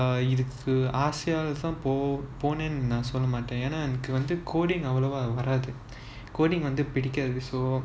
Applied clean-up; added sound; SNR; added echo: none; none; none; none.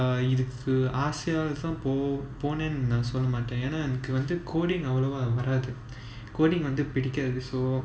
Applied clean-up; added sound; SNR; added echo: none; none; none; reverberation time 0.6 s.